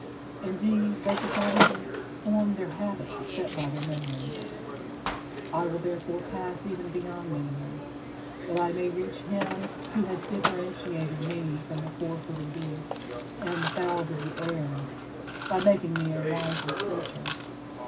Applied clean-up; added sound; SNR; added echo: none; Mechanisms; 3 dB; reverberation time 0.4 s.